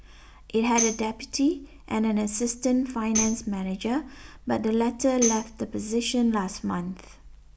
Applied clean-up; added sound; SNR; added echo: none; Tambourine; 8 dB; none.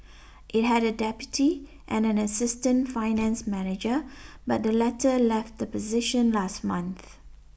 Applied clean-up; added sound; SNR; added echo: none; none; none; none.